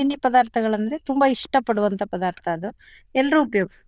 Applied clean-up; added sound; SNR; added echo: neural diffusion model UNIVERSE++.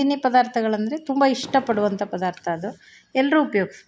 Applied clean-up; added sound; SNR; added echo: none; Fireworks; 20 dB; none.